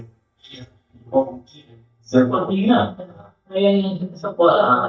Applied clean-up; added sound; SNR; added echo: neural mask model DeepFilterNet 3.